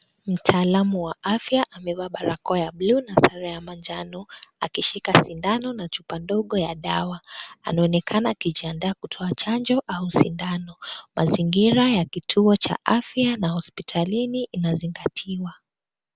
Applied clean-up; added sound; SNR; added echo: none; none; none; none.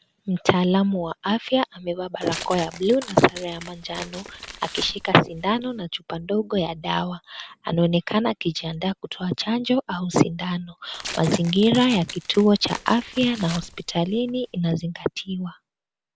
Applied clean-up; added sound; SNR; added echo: none; Tearing; 15 dB; none.